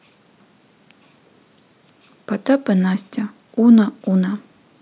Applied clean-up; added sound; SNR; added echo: none; none; none; none.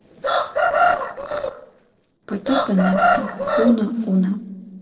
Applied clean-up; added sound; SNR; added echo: neural separator model SepFormer DNS4.